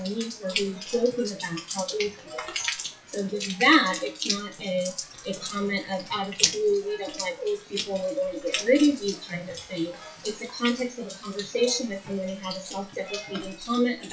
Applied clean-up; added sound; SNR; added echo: classical method WPE with log-MMSE.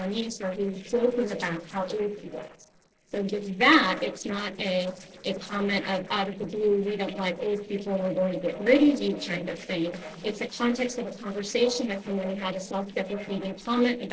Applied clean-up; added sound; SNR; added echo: neural separator model SepFormer DNS4.